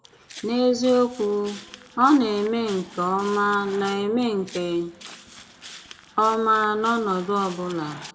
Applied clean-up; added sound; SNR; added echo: none; Walk, footsteps; 19 dB; reverberation time 0.9 s.